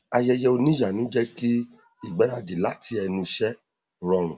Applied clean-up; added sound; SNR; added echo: none; none; none; none.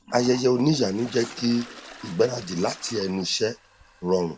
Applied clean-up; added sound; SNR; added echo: none; Toilet flush; 19 dB; none.